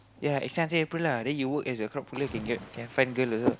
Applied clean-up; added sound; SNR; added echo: none; Cricket / Waves, surf; 20 dB; none.